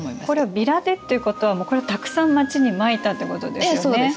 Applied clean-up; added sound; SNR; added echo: none; none; none; none.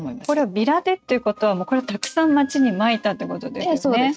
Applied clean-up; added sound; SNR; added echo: neural mask model RNNoise.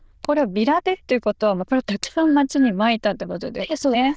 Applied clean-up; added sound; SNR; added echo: neural diffusion model UNIVERSE++.